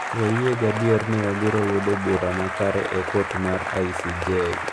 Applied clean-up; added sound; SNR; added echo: none; Applause / Cheering; 5 dB; none.